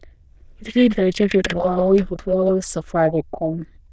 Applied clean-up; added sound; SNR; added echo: neural diffusion model UNIVERSE++.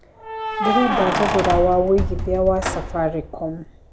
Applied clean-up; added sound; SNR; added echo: none; Keys jangling; 3 dB; none.